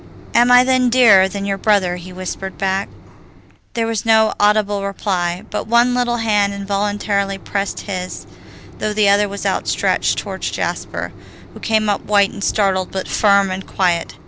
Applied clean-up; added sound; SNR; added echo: none; Mechanisms; 20 dB; none.